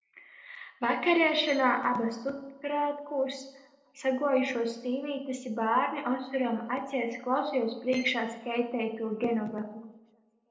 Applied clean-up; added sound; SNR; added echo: neural separator model SepFormer DNS4.